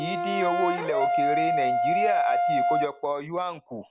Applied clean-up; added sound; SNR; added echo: none; Brass instrument; -5 dB; none.